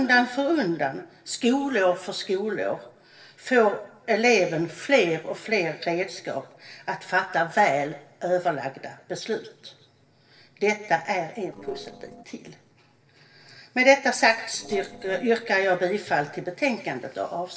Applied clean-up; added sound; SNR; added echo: neural separator model SepFormer DNS4.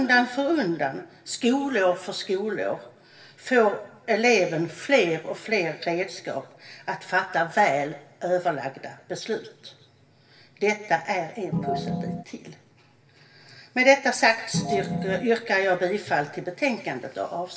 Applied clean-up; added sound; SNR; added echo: none; Organ; 2 dB; reverberation time 0.8 s.